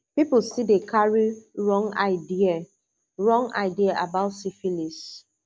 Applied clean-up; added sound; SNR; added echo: none; none; none; none.